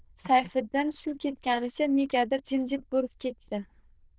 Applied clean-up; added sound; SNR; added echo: neural diffusion model UNIVERSE++.